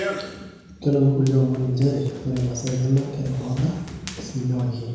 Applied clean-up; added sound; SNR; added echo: none; Run; 14 dB; reverberation time 1.0 s.